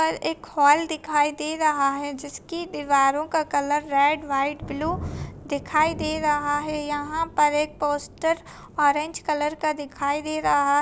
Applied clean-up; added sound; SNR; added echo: none; Thunder; 17 dB; none.